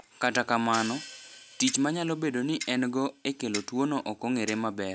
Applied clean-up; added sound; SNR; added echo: none; Hi-hat + Clock; 14 dB; none.